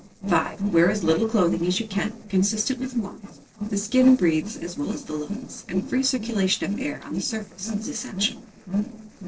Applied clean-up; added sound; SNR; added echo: neural separator model SepFormer DNS4.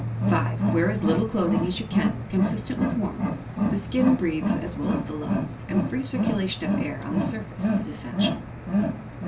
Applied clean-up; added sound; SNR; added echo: none; Wild animals; -2 dB; reverberation time 0.2 s.